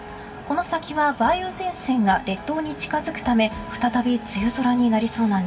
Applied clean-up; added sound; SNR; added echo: none; none; none; reverberation time 2.0 s.